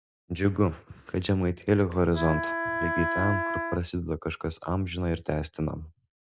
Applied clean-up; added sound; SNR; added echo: none; Wind instrument, woodwind instrument; 2 dB; none.